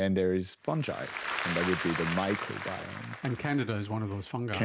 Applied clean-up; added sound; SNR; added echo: none; Applause / Crowd; 7 dB; none.